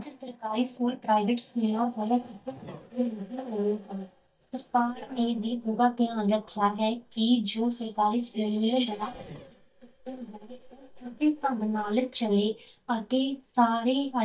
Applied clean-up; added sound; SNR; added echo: neural mask model DeepFilterNet 3.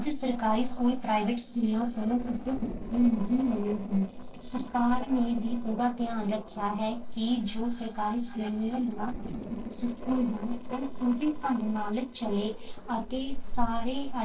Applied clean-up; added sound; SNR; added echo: neural separator model SepFormer DNS4.